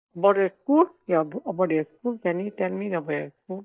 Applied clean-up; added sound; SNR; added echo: neural mask model DeepFilterNet 3.